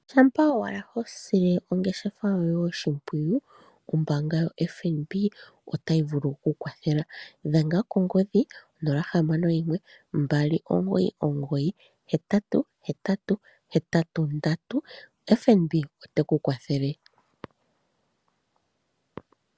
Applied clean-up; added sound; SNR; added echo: none; none; none; none.